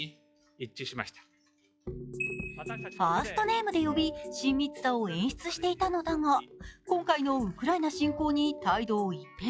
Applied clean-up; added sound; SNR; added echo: classical method log-MMSE.